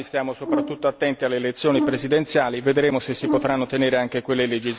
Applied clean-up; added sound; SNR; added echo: none; Brass instrument; 7 dB; none.